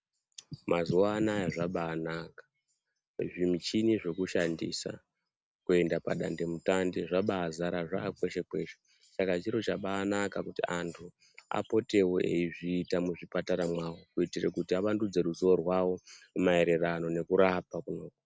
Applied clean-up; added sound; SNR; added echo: none; none; none; none.